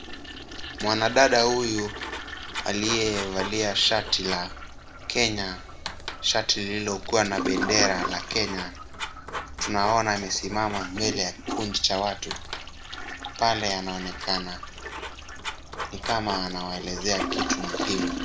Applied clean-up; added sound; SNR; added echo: none; Toilet flush + Writing; 7 dB; none.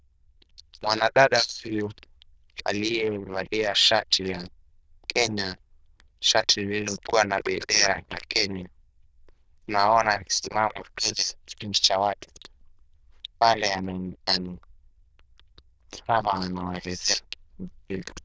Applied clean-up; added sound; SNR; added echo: neural diffusion model UNIVERSE++.